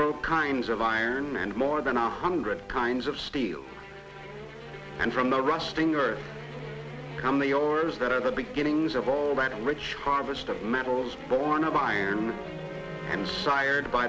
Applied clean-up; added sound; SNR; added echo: none; none; none; none.